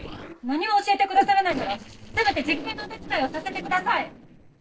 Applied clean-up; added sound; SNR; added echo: neural separator model SepFormer DNS4.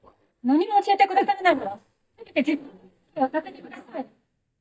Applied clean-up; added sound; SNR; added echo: neural mask model DeepFilterNet 3.